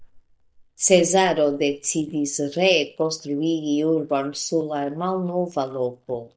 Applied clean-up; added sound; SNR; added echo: neural mask model DeepFilterNet 3.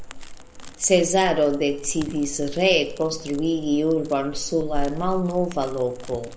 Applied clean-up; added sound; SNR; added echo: none; Crackle; 9 dB; none.